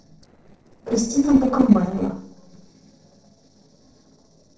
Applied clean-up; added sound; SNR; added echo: neural separator model SepFormer DNS4.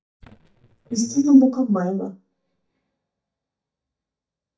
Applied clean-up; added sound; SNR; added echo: neural mask model DeepFilterNet 3.